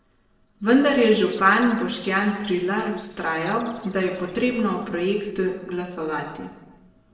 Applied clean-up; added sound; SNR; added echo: neural separator model SepFormer DNS4.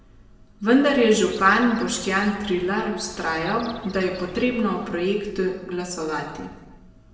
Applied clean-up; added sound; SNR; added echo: none; Chirp, tweet; 20 dB; reverberation time 1.0 s.